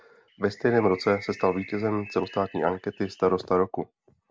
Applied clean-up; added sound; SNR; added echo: none; Bird; 19 dB; none.